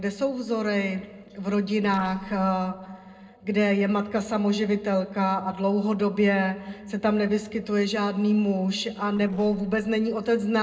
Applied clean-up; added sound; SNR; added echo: neural separator model SepFormer DNS4.